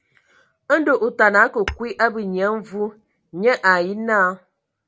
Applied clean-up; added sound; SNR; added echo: none; Tap / Hammer / Glass; 19 dB; none.